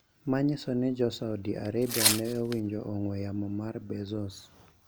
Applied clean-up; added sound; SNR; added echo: none; Tearing; 0 dB; none.